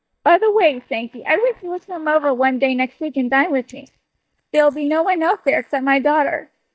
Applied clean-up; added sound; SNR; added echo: neural mask model DeepFilterNet 3.